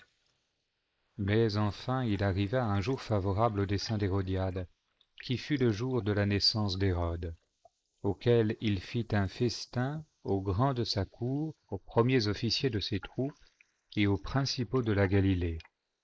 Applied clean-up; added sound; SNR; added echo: neural mask model Resemble Enhance denoiser.